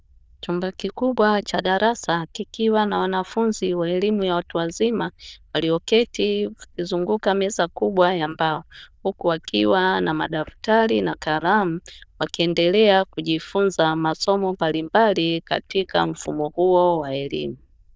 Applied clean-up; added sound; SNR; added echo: neural diffusion model UNIVERSE++.